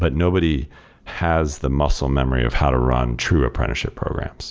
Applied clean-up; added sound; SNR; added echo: none; none; none; none.